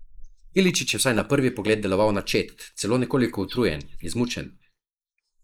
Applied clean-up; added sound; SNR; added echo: neural mask model Resemble Enhance denoiser.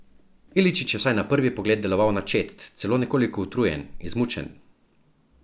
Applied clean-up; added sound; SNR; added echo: none; none; none; none.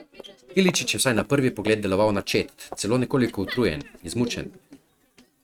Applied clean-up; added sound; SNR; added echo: neural mask model RNNoise.